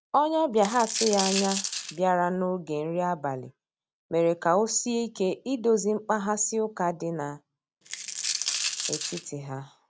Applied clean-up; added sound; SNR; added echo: none; Coin (dropping); 4 dB; none.